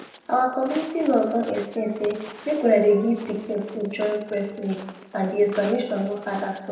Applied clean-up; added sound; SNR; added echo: none; Walk, footsteps; 18 dB; reverberation time 0.8 s.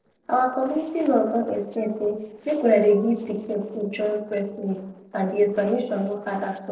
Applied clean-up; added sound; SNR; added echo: neural separator model SepFormer DNS4.